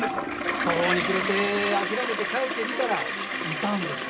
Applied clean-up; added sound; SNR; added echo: none; Toilet flush; 1 dB; none.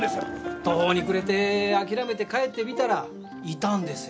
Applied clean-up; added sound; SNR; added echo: none; none; none; none.